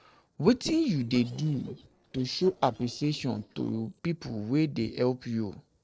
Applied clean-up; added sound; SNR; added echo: neural separator model SepFormer DNS4.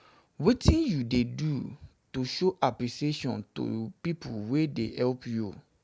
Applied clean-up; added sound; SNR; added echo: none; none; none; none.